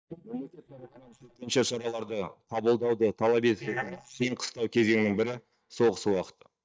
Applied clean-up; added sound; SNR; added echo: neural mask model DeepFilterNet 3.